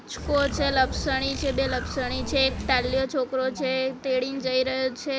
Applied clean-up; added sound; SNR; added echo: none; Bird; 7 dB; none.